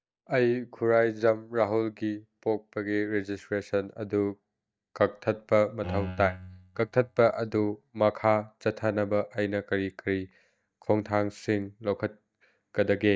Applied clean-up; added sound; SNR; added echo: neural mask model DeepFilterNet 3.